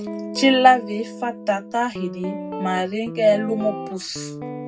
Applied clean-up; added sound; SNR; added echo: none; Guitar; 10 dB; reverberation time 0.4 s.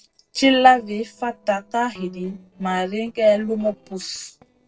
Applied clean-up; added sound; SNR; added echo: neural separator model SepFormer DNS4.